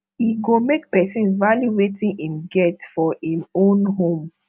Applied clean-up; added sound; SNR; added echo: none; none; none; none.